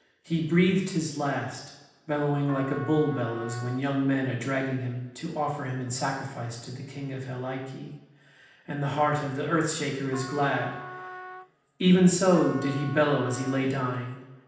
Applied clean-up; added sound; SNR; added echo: none; Trumpet; 15 dB; reverberation time 0.9 s.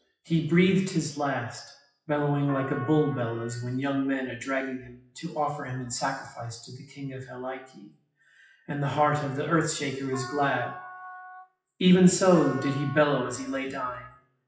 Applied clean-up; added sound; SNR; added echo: classical method WPE with log-MMSE.